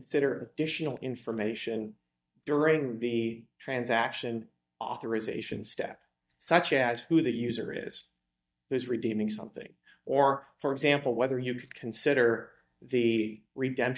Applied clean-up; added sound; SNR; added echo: neural mask model DeepFilterNet 3.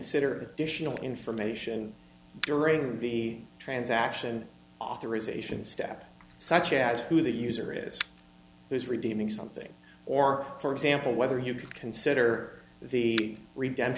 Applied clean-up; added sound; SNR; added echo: none; Camera; 16 dB; none.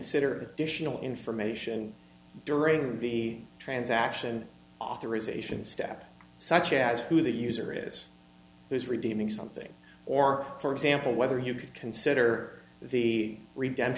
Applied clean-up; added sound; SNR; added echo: none; none; none; none.